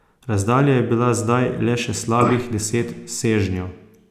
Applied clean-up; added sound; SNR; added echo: neural mask model Resemble Enhance denoiser.